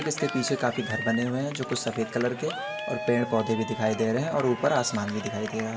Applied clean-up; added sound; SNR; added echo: none; Cheering; 9 dB; reverberation time 1.5 s.